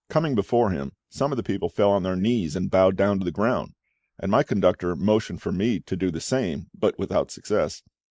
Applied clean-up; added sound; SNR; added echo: neural mask model Resemble Enhance denoiser.